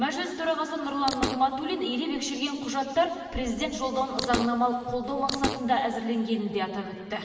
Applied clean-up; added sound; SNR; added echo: none; Fart; 6 dB; reverberation time 2.3 s.